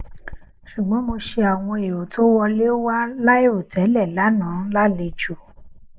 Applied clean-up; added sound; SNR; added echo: neural mask model Resemble Enhance denoiser.